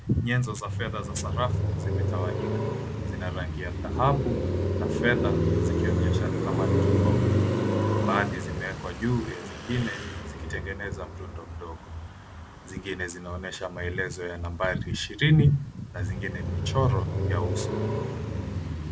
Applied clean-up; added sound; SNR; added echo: none; Car passing by; -3 dB; none.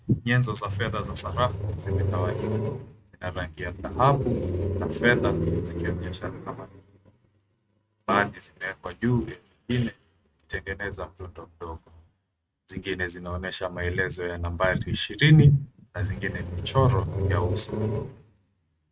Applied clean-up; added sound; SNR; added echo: neural mask model RNNoise.